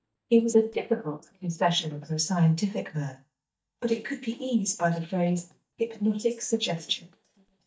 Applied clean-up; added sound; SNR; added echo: neural mask model DeepFilterNet 3.